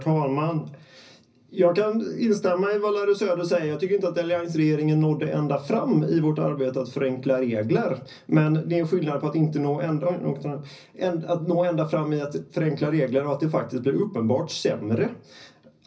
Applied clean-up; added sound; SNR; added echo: none; none; none; reverberation time 0.4 s.